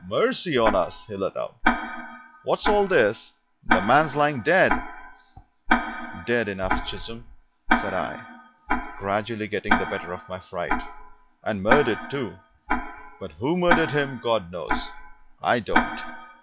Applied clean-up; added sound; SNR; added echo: classical method log-MMSE.